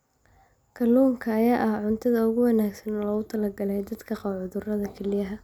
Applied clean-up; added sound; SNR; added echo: none; none; none; none.